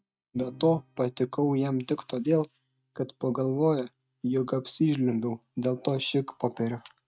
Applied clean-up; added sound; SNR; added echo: neural mask model RNNoise.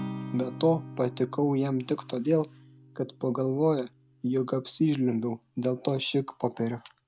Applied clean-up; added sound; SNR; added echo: none; Acoustic guitar; 16 dB; none.